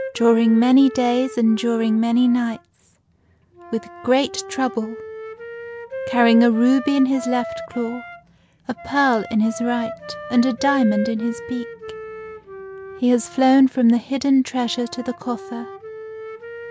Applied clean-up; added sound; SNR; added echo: none; Wind instrument, woodwind instrument; 13 dB; none.